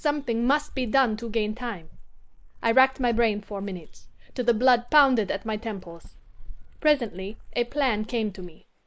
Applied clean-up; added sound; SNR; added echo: neural mask model Resemble Enhance denoiser.